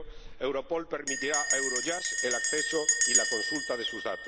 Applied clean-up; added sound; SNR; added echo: none; Bell; -4 dB; none.